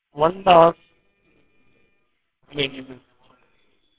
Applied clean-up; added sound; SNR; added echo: neural separator model SepFormer WHAMR!.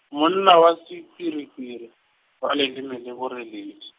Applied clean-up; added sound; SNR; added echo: none; none; none; none.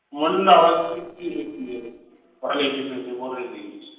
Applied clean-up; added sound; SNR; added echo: neural separator model SepFormer DNS4.